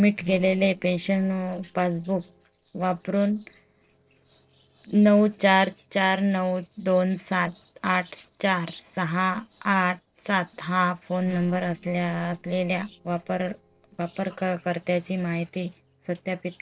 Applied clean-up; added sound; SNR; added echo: neural separator model SepFormer DNS4.